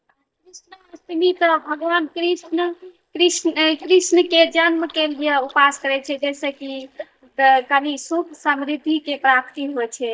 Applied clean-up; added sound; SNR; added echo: neural mask model DeepFilterNet 3.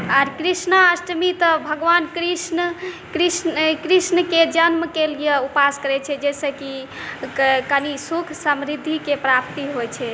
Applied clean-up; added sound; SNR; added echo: none; none; none; none.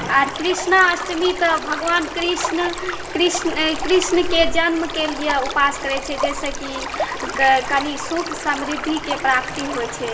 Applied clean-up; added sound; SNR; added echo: none; Stream; 6 dB; reverberation time 2.6 s.